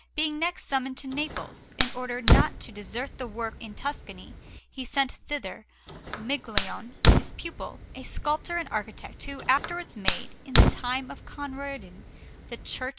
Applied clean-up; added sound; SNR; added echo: none; Fire; -5 dB; none.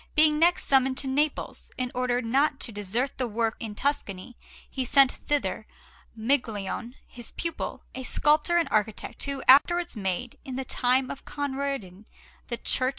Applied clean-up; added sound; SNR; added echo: none; none; none; none.